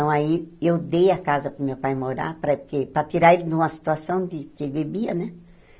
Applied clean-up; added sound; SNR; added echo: none; none; none; none.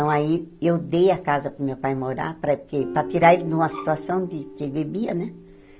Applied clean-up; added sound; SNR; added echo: none; Bowed string instrument + Guitar; 15 dB; none.